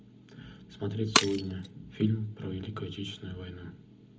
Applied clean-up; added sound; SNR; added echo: none; Shatter; 1 dB; reverberation time 0.4 s.